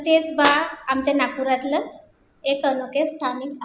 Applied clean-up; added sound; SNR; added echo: none; Clapping; 11 dB; none.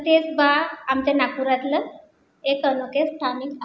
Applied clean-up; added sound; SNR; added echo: none; none; none; none.